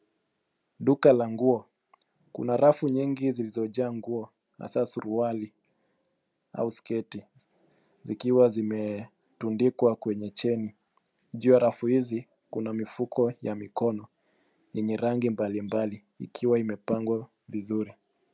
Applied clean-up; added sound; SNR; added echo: none; none; none; none.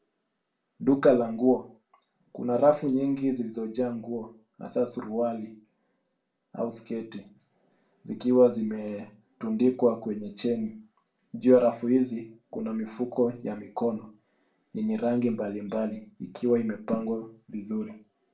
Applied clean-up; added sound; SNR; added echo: none; none; none; reverberation time 0.3 s.